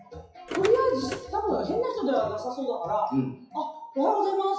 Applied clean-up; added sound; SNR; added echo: classical method WPE with log-MMSE.